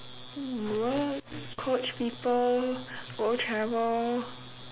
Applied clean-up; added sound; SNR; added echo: none; none; none; none.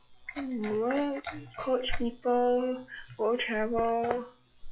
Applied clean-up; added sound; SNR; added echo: classical method log-MMSE.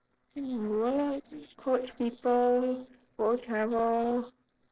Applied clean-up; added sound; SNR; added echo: neural separator model SepFormer DNS4.